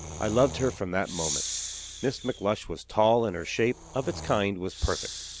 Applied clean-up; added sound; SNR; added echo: none; Breathing; 10 dB; none.